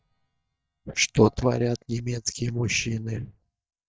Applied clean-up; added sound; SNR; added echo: neural mask model DeepFilterNet 3.